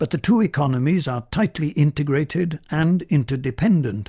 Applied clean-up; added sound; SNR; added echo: none; none; none; none.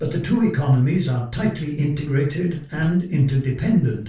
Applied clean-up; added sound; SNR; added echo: none; none; none; reverberation time 0.3 s.